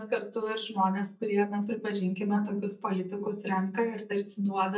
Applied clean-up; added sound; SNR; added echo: neural mask model DeepFilterNet 3.